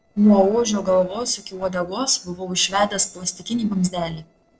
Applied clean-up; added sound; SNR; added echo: neural separator model SepFormer DNS4.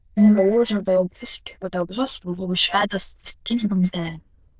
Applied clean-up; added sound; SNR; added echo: neural diffusion model UNIVERSE++.